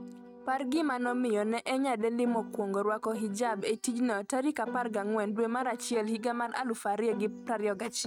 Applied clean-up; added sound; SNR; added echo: neural mask model RNNoise.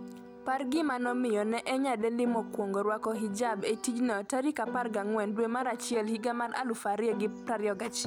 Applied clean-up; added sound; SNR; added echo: none; Piano; 13 dB; none.